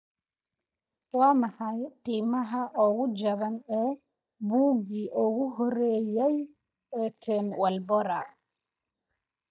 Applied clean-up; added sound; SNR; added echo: neural mask model DeepFilterNet 3.